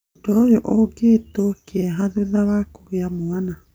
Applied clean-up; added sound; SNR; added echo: none; none; none; none.